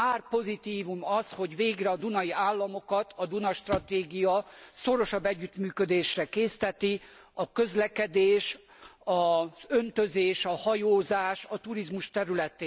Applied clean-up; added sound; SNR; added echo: none; Thump, thud; 10 dB; none.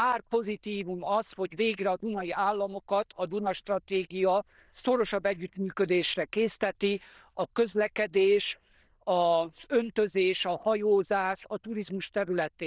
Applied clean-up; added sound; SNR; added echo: neural diffusion model UNIVERSE++.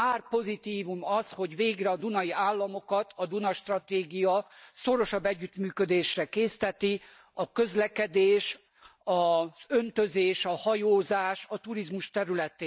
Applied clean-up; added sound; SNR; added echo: neural mask model DeepFilterNet 3.